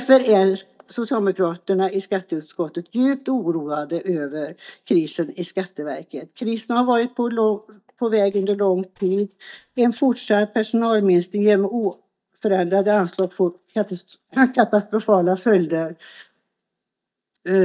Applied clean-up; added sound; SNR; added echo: neural mask model DeepFilterNet 3.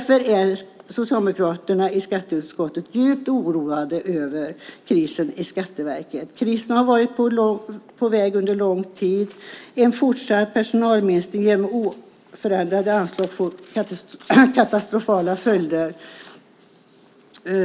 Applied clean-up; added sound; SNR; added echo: none; none; none; none.